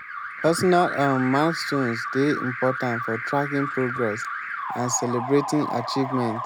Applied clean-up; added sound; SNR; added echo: none; Alarm; 6 dB; none.